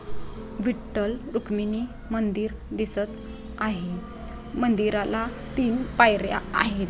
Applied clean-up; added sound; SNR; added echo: none; Electric guitar / Strum; 17 dB; none.